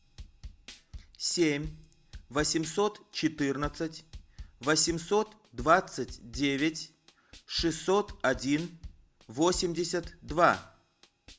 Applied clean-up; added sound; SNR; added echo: none; Drum / Drum kit; 17 dB; none.